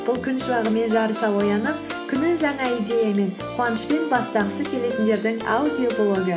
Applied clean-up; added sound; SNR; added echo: none; none; none; none.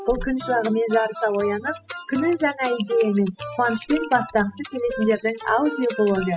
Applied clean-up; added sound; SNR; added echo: classical method spectral subtraction.